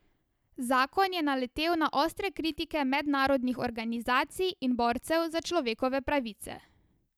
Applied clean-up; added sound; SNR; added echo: none; none; none; none.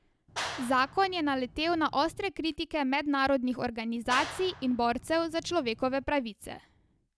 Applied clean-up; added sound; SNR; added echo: none; Clapping; 12 dB; none.